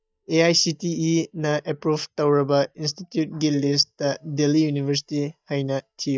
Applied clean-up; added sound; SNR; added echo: neural mask model DeepFilterNet 3.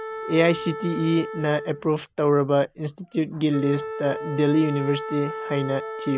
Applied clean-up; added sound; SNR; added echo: none; Wind instrument, woodwind instrument; 10 dB; none.